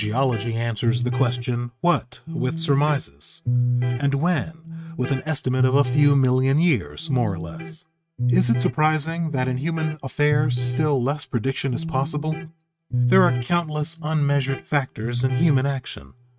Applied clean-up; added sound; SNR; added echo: neural mask model RNNoise.